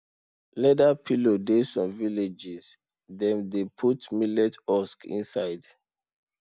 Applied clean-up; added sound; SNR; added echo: none; none; none; none.